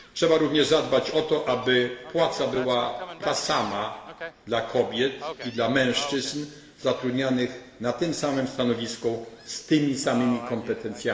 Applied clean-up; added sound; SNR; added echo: none; Gull, seagull; 16 dB; reverberation time 1.0 s.